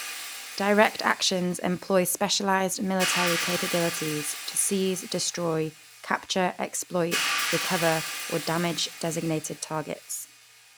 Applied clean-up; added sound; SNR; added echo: none; Hi-hat; 7 dB; none.